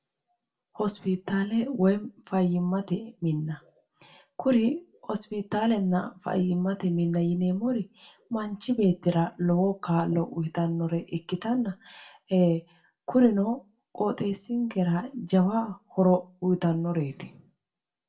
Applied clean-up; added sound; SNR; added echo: none; none; none; reverberation time 0.2 s.